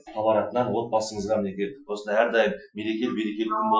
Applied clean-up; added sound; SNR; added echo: classical method Wiener filter.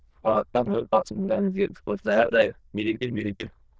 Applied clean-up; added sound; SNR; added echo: neural diffusion model UNIVERSE++.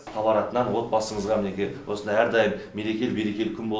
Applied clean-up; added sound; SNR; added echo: none; none; none; none.